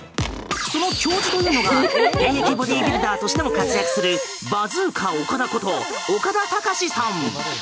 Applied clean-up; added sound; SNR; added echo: none; none; none; none.